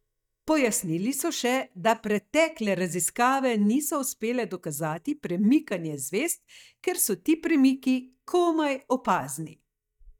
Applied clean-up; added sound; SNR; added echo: neural mask model DeepFilterNet 3.